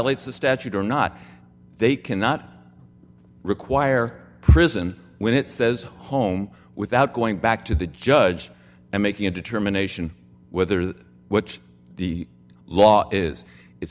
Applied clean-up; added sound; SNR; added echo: none; none; none; none.